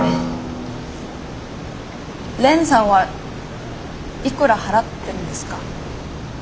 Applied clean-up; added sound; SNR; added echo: none; Drum; 10 dB; none.